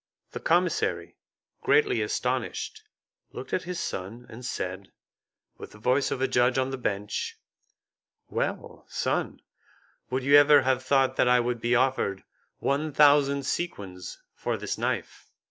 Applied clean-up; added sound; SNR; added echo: none; none; none; none.